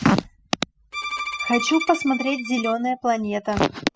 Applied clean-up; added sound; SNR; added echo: classical method spectral subtraction.